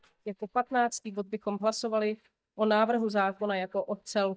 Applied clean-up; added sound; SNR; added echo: neural mask model DeepFilterNet 3.